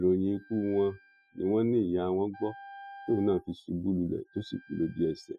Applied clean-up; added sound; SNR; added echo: classical method spectral subtraction.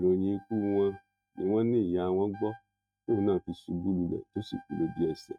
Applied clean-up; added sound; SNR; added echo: neural mask model RNNoise.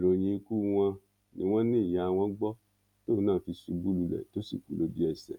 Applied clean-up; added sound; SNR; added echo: none; none; none; none.